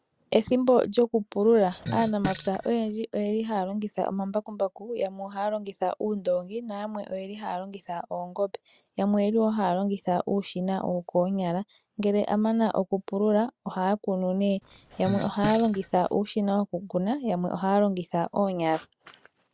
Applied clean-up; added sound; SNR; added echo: none; Fart; 9 dB; none.